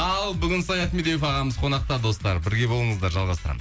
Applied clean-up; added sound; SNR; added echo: none; none; none; none.